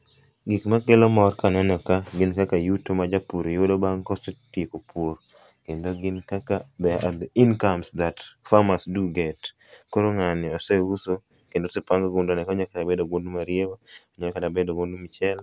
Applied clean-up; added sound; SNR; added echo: none; none; none; none.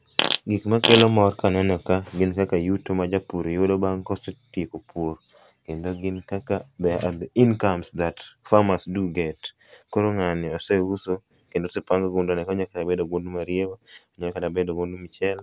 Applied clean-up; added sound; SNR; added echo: none; Fart; 1 dB; none.